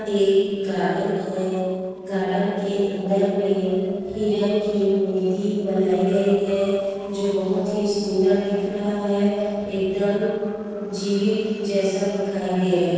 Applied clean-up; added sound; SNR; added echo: neural separator model SepFormer DNS4.